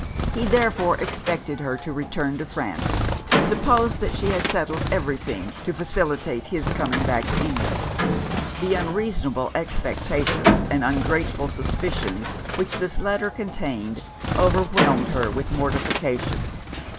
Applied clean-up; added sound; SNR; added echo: none; Bird; 1 dB; none.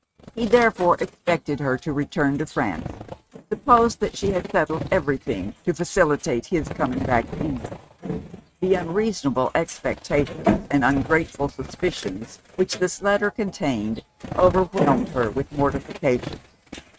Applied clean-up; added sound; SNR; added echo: neural mask model RNNoise.